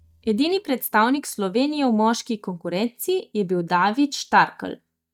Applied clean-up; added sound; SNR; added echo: neural mask model DeepFilterNet 3.